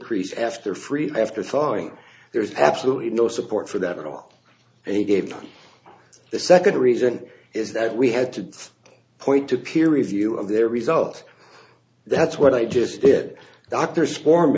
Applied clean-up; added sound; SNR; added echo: none; none; none; none.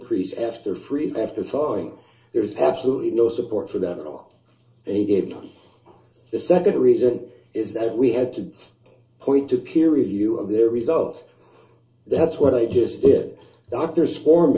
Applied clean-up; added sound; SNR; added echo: none; none; none; reverberation time 0.2 s.